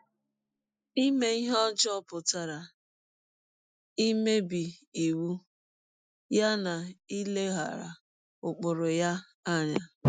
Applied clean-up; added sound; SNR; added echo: classical method Wiener filter.